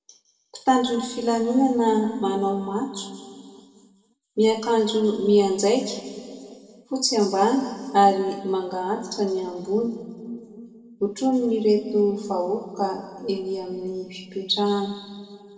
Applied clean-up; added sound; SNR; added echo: none; none; none; reverberation time 2.0 s.